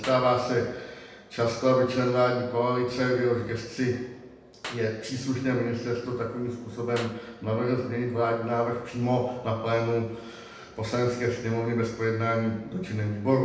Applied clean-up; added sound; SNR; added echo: none; Clapping; 19 dB; reverberation time 0.9 s.